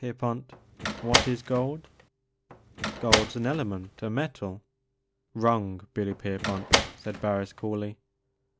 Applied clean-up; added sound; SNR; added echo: none; Slam; -1 dB; none.